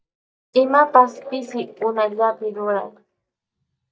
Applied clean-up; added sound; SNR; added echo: neural mask model DeepFilterNet 3.